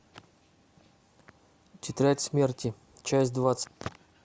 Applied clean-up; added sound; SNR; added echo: none; none; none; none.